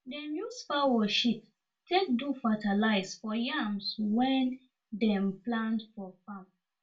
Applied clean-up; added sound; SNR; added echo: none; none; none; reverberation time 0.2 s.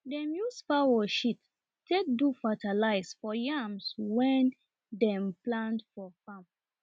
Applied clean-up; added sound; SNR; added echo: none; none; none; none.